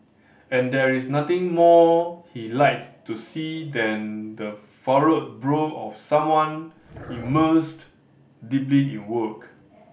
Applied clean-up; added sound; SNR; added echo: none; Dog; 18 dB; none.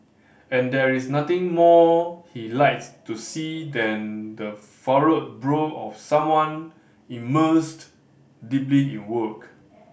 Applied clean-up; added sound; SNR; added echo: none; none; none; none.